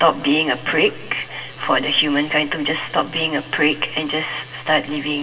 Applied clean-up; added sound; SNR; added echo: none; none; none; reverberation time 2.2 s.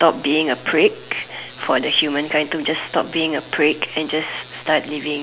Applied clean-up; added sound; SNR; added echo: none; none; none; none.